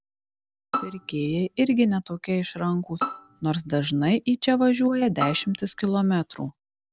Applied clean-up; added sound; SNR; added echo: none; Bowed string instrument; 10 dB; none.